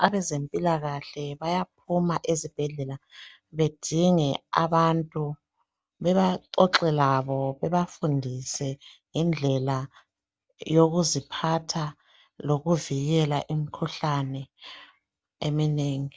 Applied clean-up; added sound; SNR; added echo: none; none; none; none.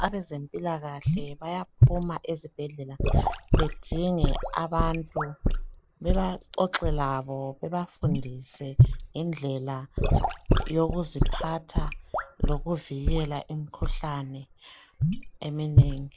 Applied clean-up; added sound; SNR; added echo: none; Sink (filling or washing) / Gurgling / Liquid; -5 dB; none.